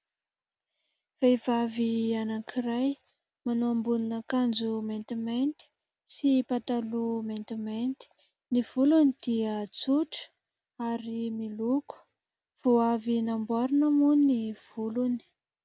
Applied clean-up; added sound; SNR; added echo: none; none; none; none.